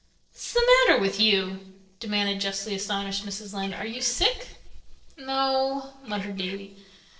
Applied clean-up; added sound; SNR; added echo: neural separator model SepFormer DNS4.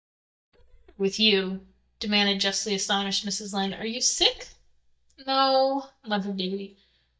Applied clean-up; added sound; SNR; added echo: neural mask model DeepFilterNet 3.